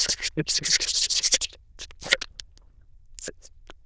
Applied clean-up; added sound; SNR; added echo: neural diffusion model UNIVERSE++.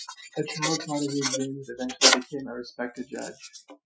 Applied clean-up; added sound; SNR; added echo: classical method Wiener filter.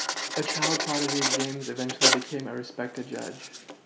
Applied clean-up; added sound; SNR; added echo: none; Writing; -3 dB; none.